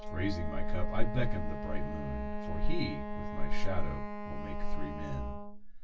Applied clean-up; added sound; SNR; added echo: none; Wind instrument, woodwind instrument; 11 dB; reverberation time 0.1 s.